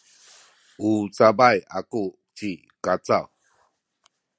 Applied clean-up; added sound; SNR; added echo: none; none; none; none.